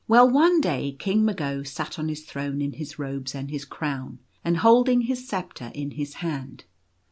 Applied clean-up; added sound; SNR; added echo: none; none; none; none.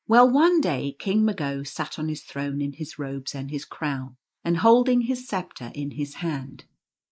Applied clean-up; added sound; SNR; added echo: neural mask model Resemble Enhance denoiser.